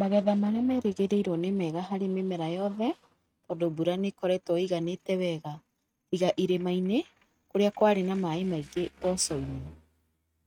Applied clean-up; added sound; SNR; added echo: neural mask model RNNoise.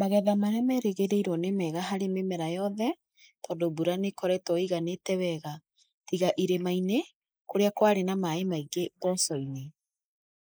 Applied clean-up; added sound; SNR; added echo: neural mask model Resemble Enhance denoiser.